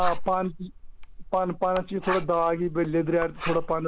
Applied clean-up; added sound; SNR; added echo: none; Writing; 6 dB; none.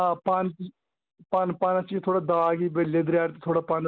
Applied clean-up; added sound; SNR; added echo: none; none; none; none.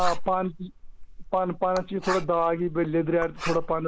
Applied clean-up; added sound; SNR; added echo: neural mask model Resemble Enhance denoiser.